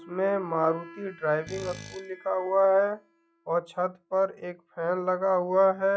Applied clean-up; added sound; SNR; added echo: classical method log-MMSE.